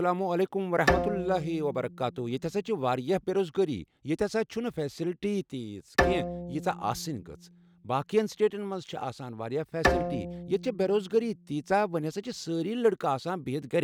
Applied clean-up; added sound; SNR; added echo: none; Bowed string instrument; 5 dB; none.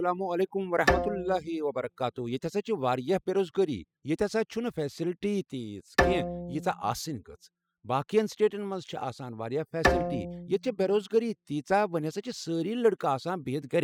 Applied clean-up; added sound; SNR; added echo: classical method spectral subtraction.